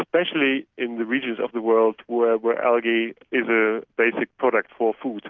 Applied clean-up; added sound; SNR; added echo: none; none; none; none.